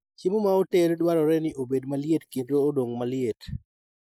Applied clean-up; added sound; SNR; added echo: neural mask model Resemble Enhance denoiser.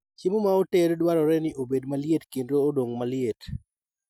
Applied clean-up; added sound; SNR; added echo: none; none; none; none.